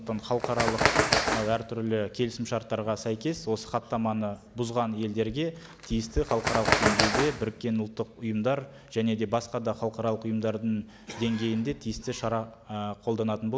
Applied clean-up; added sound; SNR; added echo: none; Bird; -1 dB; none.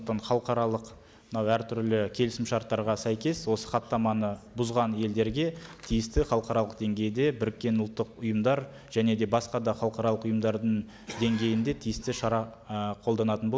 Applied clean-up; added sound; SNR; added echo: none; none; none; none.